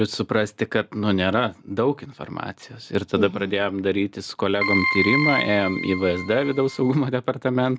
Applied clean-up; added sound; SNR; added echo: none; Keyboard (musical); 3 dB; none.